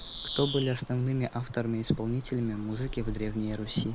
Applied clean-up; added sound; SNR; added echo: none; Bird vocalization, bird call, bird song; 9 dB; none.